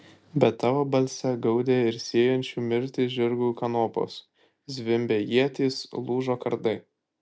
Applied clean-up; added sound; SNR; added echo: none; none; none; none.